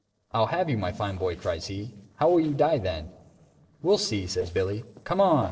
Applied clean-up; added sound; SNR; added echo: neural separator model SepFormer DNS4.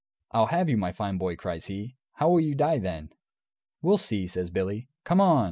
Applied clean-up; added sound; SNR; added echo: none; none; none; none.